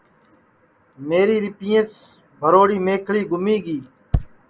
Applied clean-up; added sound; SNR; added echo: none; none; none; none.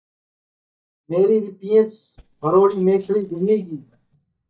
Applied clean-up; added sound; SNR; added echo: neural mask model DeepFilterNet 3.